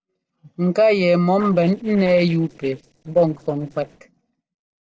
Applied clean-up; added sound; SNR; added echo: neural separator model SepFormer DNS4.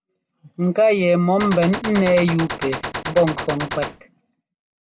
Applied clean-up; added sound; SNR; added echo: none; Gunshot, gunfire; 7 dB; none.